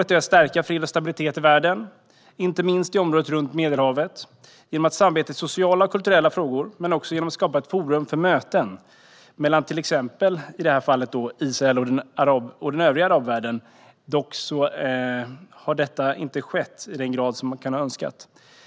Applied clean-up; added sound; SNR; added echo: none; none; none; none.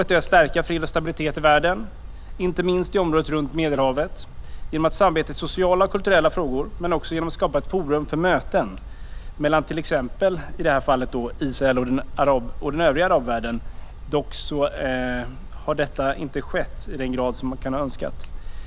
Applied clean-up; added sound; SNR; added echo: none; Tick; 9 dB; none.